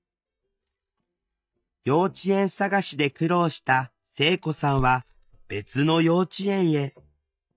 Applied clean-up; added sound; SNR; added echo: neural mask model DeepFilterNet 3.